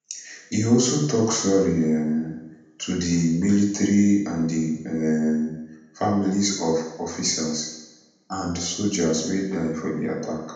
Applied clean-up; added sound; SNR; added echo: none; none; none; reverberation time 0.9 s.